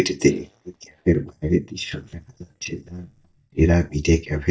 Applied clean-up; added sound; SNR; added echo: neural mask model DeepFilterNet 3.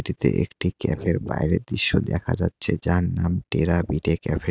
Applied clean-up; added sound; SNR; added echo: none; none; none; none.